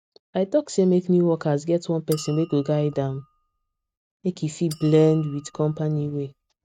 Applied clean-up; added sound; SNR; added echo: neural mask model RNNoise.